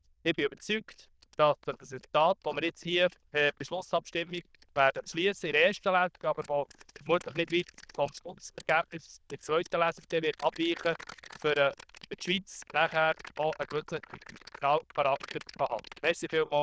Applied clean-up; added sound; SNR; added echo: neural diffusion model UNIVERSE++.